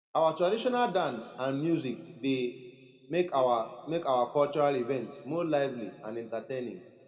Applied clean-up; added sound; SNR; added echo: none; none; none; reverberation time 1.8 s.